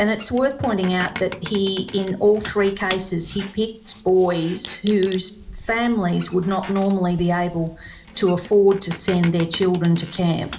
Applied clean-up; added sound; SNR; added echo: none; Squeak; 16 dB; reverberation time 0.5 s.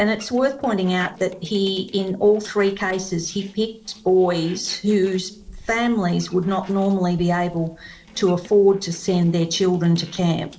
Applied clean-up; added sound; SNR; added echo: neural separator model SepFormer DNS4.